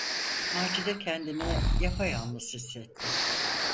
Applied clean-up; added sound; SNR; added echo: none; Breathing; -4 dB; none.